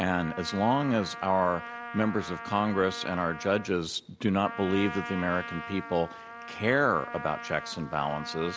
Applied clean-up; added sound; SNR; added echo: none; Trumpet; 12 dB; none.